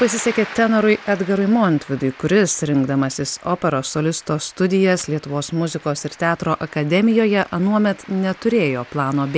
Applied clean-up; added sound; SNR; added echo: none; none; none; none.